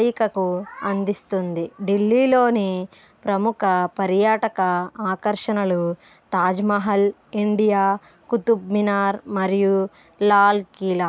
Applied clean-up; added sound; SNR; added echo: none; none; none; none.